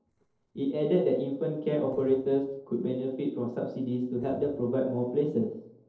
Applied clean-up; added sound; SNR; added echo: neural separator model SepFormer DNS4.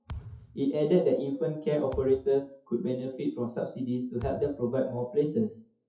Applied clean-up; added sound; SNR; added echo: classical method WPE with log-MMSE.